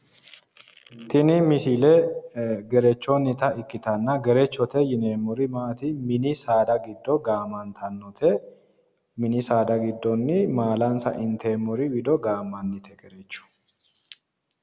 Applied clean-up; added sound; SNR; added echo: none; none; none; none.